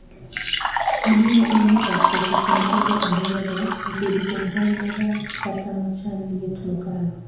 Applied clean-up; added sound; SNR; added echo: none; Water / Liquid; 3 dB; reverberation time 0.9 s.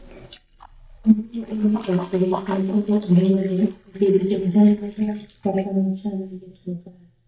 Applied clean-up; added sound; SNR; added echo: neural mask model DeepFilterNet 3.